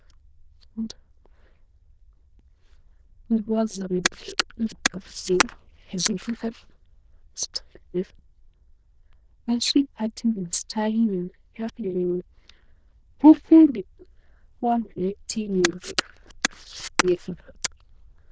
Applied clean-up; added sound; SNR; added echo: neural diffusion model UNIVERSE++.